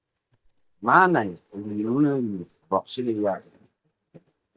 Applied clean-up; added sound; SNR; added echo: neural mask model DeepFilterNet 3.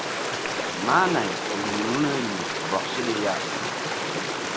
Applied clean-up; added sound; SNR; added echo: none; Stream; 0 dB; none.